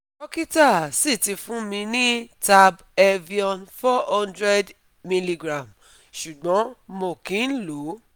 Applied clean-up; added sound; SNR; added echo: none; none; none; none.